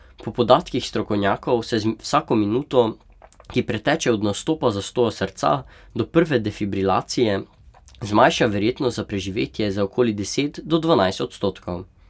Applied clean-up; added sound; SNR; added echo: none; none; none; none.